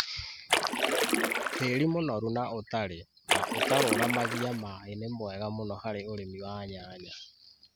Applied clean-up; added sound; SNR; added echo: none; Splash, splatter; -3 dB; none.